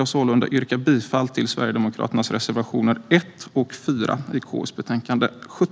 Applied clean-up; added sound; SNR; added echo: none; none; none; none.